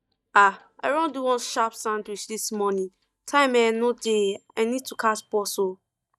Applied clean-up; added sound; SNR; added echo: neural mask model DeepFilterNet 3.